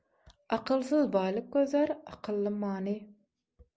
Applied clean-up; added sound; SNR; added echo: none; none; none; none.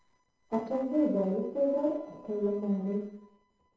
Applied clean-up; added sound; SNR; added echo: neural separator model SepFormer DNS4.